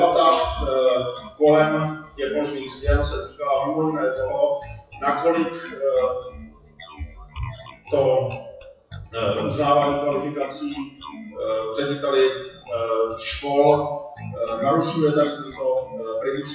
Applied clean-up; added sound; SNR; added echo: classical method WPE with log-MMSE.